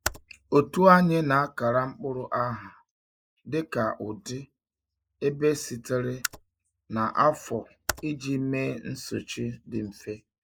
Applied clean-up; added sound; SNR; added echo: neural mask model Resemble Enhance denoiser.